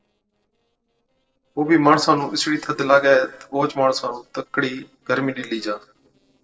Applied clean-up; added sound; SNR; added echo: neural separator model SepFormer DNS4.